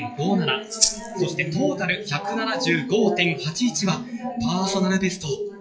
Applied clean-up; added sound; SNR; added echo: classical method WPE with log-MMSE.